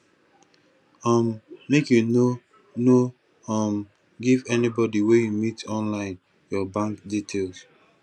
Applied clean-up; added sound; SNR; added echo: none; none; none; none.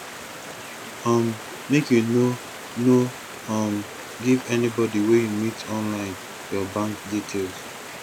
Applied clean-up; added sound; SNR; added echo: none; Stream; 13 dB; none.